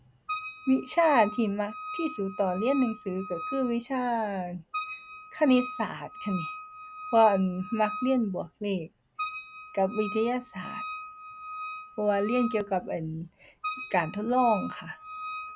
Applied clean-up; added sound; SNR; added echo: none; Wind instrument, woodwind instrument; 11 dB; none.